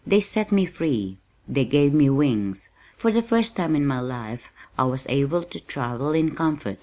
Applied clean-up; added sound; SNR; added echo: none; none; none; none.